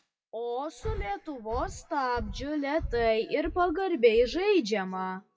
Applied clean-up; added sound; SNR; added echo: classical method WPE with log-MMSE.